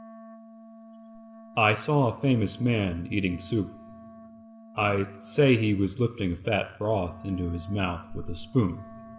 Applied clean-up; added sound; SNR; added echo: none; Wind instrument, woodwind instrument; 20 dB; reverberation time 1.5 s.